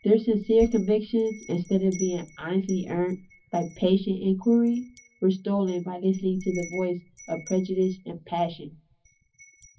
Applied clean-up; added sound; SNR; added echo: none; Wind chime; 20 dB; reverberation time 0.3 s.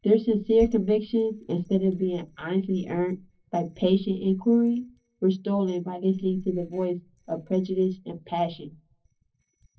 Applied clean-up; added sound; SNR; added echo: neural separator model SepFormer DNS4.